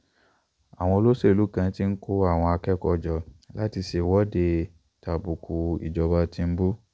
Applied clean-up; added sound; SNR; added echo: none; none; none; none.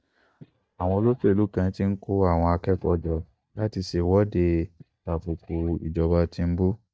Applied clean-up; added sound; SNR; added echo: neural mask model DeepFilterNet 3.